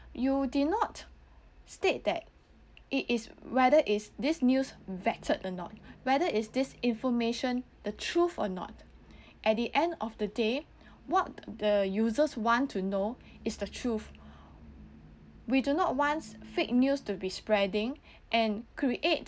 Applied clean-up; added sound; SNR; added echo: none; none; none; none.